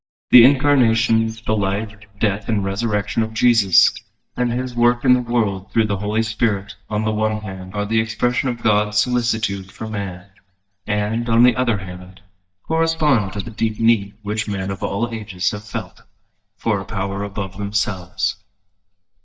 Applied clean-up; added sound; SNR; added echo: neural mask model DeepFilterNet 3.